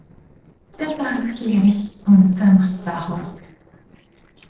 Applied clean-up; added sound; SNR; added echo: neural separator model SepFormer DNS4.